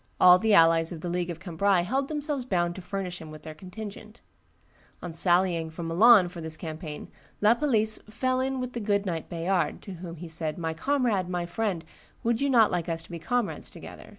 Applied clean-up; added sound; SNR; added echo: none; none; none; none.